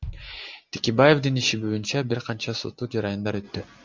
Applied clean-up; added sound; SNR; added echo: none; Bass drum; 18 dB; none.